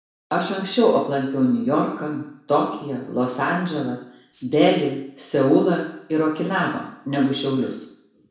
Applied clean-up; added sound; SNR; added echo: none; Tambourine; 19 dB; reverberation time 0.6 s.